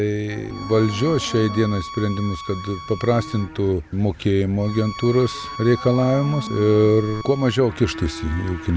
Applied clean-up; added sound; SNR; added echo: none; Bowed string instrument; 15 dB; none.